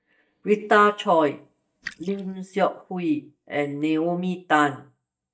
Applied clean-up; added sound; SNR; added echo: neural mask model DeepFilterNet 3.